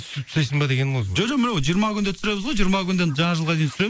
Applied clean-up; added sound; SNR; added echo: neural mask model Resemble Enhance denoiser.